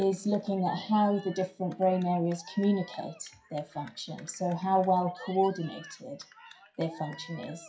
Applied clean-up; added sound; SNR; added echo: classical method WPE with log-MMSE.